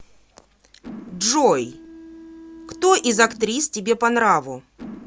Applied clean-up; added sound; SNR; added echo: none; Mechanisms; 19 dB; none.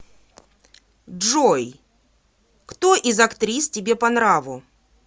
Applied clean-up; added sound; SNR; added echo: none; none; none; none.